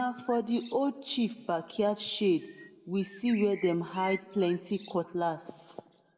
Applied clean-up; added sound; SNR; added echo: none; Bird; 19 dB; reverberation time 0.9 s.